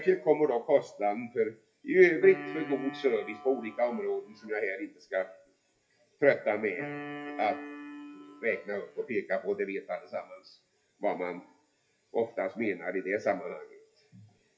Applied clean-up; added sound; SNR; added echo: classical method WPE with log-MMSE.